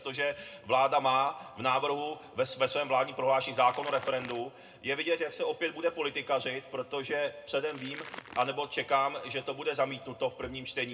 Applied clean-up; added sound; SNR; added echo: none; Crackle; 15 dB; reverberation time 0.2 s.